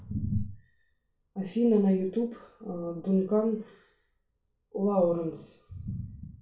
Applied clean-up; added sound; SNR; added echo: none; none; none; reverberation time 0.3 s.